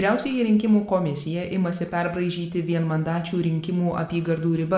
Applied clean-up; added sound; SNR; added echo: none; none; none; reverberation time 0.6 s.